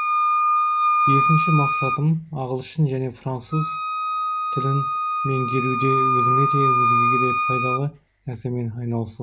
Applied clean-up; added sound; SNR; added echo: none; Wind instrument, woodwind instrument; -3 dB; none.